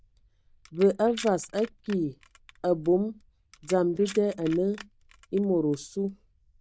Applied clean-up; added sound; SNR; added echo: neural diffusion model UNIVERSE++.